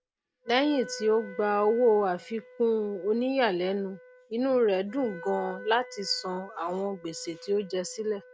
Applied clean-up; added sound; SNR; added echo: none; Wind instrument, woodwind instrument; 19 dB; none.